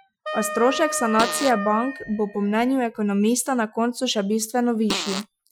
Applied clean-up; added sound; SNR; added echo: classical method Wiener filter.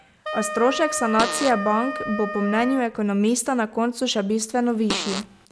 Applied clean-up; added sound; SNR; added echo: none; Fart + Wind instrument, woodwind instrument; 9 dB; none.